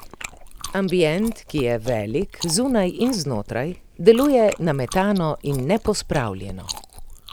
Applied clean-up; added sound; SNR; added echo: none; Chewing, mastication; 15 dB; none.